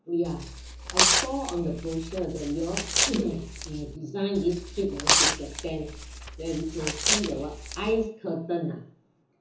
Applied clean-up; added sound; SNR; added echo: none; Tearing; -2 dB; reverberation time 0.7 s.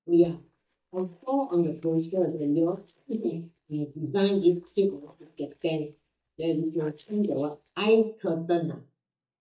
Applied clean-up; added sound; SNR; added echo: neural mask model DeepFilterNet 3.